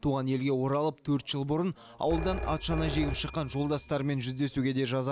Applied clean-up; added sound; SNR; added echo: none; Telephone; 8 dB; none.